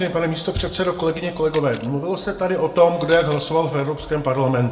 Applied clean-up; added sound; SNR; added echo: none; Camera; 15 dB; reverberation time 0.4 s.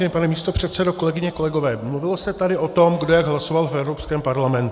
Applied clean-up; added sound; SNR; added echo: none; none; none; none.